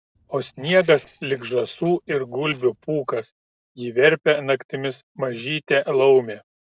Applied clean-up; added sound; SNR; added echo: neural separator model SepFormer DNS4.